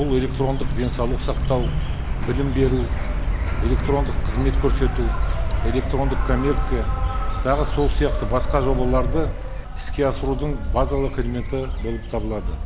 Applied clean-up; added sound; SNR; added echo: none; Insect; -3 dB; none.